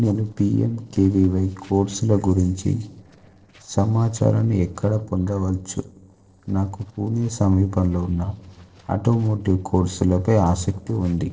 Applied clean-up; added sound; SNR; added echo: neural separator model SepFormer DNS4.